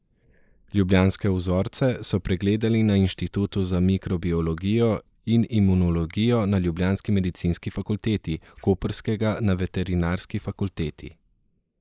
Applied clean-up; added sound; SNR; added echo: neural mask model Resemble Enhance denoiser.